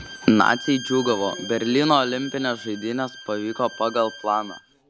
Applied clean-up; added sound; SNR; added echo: none; Bowed string instrument; 15 dB; none.